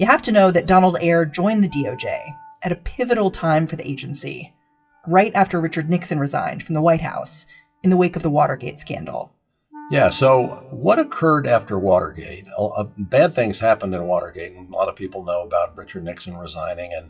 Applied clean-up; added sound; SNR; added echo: classical method WPE with log-MMSE.